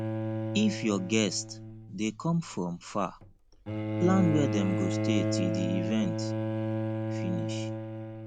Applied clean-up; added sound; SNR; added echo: none; Bowed string instrument; 1 dB; none.